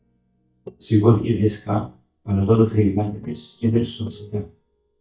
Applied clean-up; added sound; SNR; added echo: neural mask model DeepFilterNet 3.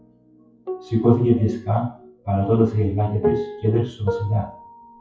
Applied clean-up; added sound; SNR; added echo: classical method WPE with log-MMSE.